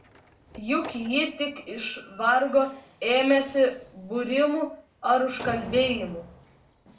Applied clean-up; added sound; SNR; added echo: none; Slam; 19 dB; reverberation time 0.3 s.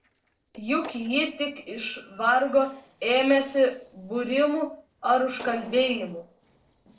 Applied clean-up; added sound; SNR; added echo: neural separator model SepFormer DNS4.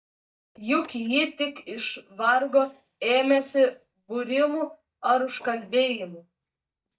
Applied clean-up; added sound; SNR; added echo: neural mask model DeepFilterNet 3.